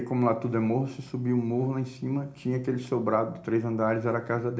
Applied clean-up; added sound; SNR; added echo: none; none; none; reverberation time 0.4 s.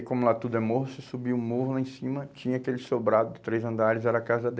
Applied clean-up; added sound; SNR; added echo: none; none; none; none.